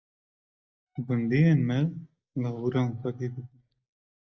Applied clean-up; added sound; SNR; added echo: neural mask model DeepFilterNet 3.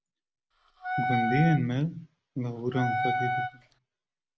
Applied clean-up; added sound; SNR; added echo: none; Wind instrument, woodwind instrument; 0 dB; none.